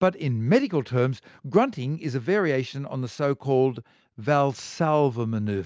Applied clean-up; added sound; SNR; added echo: none; none; none; none.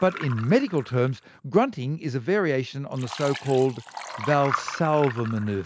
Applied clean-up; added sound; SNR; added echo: none; Liquid; 13 dB; none.